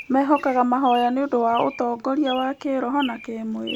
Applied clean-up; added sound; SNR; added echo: none; Bird vocalization, bird call, bird song; 18 dB; none.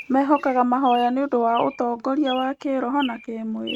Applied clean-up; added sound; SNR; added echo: neural mask model RNNoise.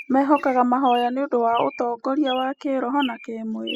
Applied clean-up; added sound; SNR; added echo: classical method spectral subtraction.